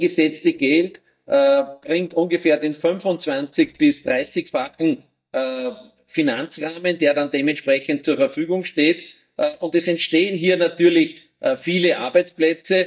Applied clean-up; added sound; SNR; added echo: neural mask model DeepFilterNet 3.